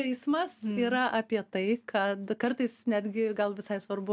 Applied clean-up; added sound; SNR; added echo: none; none; none; none.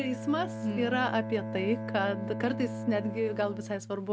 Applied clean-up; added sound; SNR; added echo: none; Bowed string instrument; 6 dB; none.